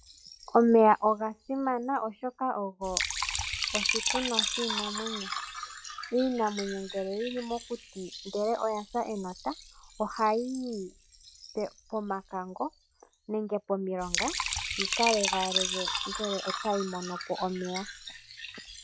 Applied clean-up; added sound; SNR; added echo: classical method log-MMSE.